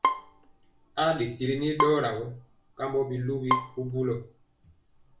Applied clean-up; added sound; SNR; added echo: none; Bowed string instrument; 4 dB; reverberation time 0.3 s.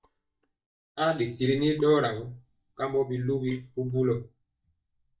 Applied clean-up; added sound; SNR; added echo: neural mask model DeepFilterNet 3.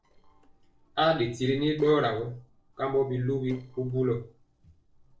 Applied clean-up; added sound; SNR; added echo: neural separator model SepFormer DNS4.